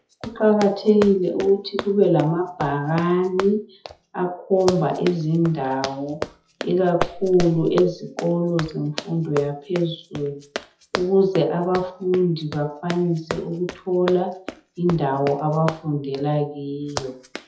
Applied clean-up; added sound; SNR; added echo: classical method WPE with log-MMSE.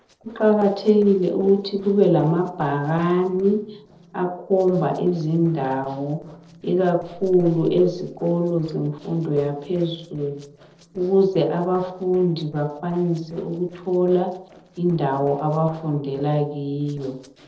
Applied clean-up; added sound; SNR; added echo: neural separator model SepFormer DNS4.